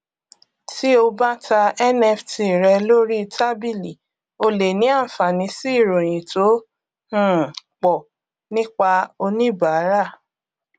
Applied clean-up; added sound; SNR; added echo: none; none; none; none.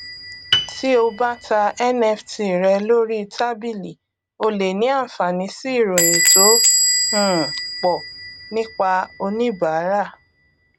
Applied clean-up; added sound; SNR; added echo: none; Door / Bell + Piano; 3 dB; none.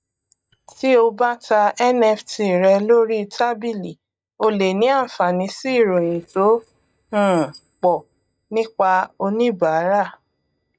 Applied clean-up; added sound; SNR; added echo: neural mask model DeepFilterNet 3.